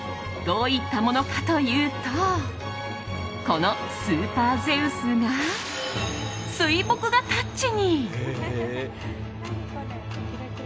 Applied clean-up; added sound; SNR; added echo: none; none; none; none.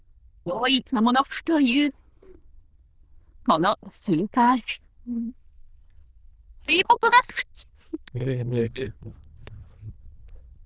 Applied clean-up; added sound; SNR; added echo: neural diffusion model UNIVERSE++.